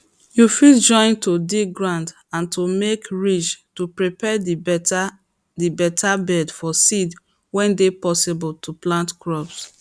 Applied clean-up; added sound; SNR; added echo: none; none; none; none.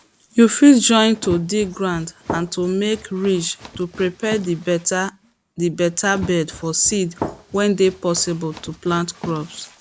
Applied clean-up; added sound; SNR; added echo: none; Run; 17 dB; none.